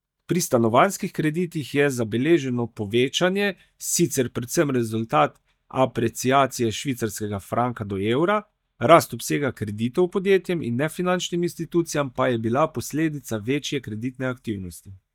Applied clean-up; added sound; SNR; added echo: neural mask model DeepFilterNet 3.